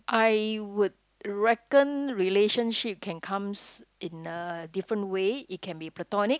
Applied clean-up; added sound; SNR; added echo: none; none; none; none.